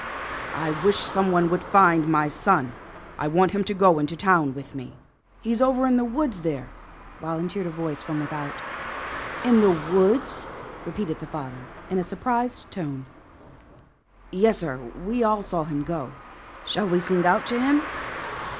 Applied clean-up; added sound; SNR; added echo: none; Car; 13 dB; none.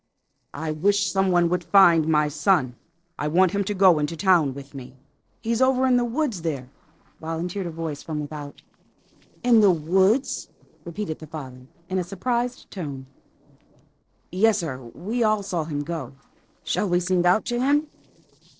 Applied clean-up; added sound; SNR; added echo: neural separator model SepFormer DNS4.